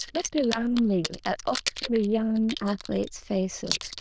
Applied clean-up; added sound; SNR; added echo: neural diffusion model UNIVERSE++.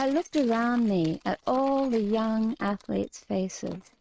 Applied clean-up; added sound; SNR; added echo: neural mask model RNNoise.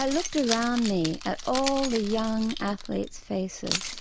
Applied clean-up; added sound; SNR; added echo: none; Chewing, mastication / Livestock, farm animals, working animals + Keys jangling; 7 dB; none.